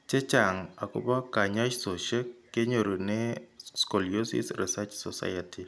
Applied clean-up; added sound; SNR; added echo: none; none; none; none.